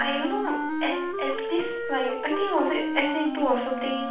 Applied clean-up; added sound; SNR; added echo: none; Wind instrument, woodwind instrument; 3 dB; reverberation time 0.5 s.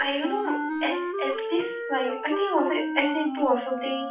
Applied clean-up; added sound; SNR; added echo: classical method WPE with log-MMSE.